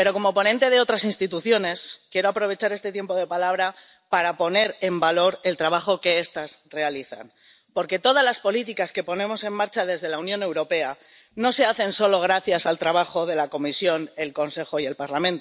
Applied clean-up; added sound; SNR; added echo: none; none; none; none.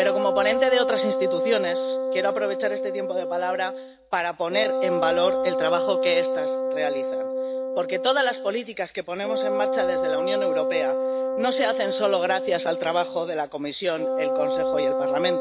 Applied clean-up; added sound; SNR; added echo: none; Wind instrument, woodwind instrument; -1 dB; none.